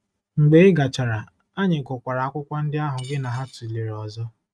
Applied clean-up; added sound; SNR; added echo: neural mask model RNNoise.